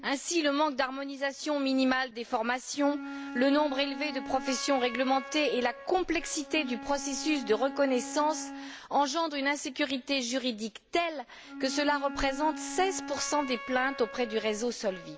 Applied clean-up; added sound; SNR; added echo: none; Wind instrument, woodwind instrument; 13 dB; none.